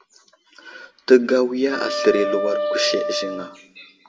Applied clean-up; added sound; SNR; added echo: none; Wind instrument, woodwind instrument; 4 dB; reverberation time 0.8 s.